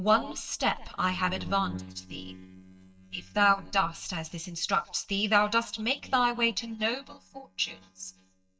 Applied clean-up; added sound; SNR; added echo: neural mask model DeepFilterNet 3.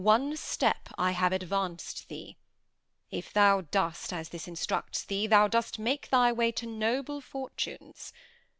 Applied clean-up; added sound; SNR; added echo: none; none; none; none.